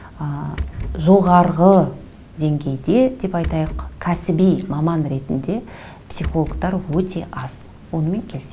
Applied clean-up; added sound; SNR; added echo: none; Rattle / Breathing; 15 dB; none.